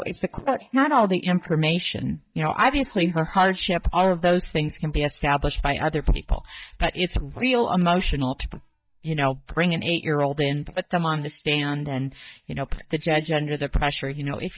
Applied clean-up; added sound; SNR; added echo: neural mask model DeepFilterNet 3.